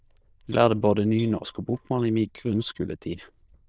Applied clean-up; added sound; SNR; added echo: neural diffusion model UNIVERSE++.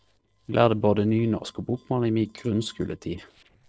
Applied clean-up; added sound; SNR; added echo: neural separator model SepFormer DNS4.